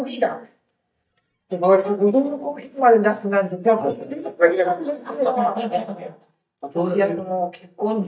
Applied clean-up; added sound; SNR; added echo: neural mask model DeepFilterNet 3.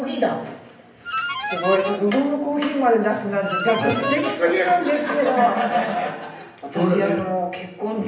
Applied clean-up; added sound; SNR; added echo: none; Harmonica; 6 dB; reverberation time 0.8 s.